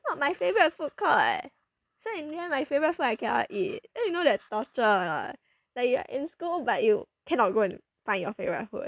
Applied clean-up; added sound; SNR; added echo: none; none; none; none.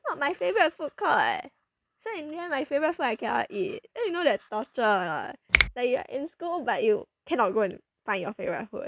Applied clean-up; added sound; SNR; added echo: none; Finger snapping; 2 dB; none.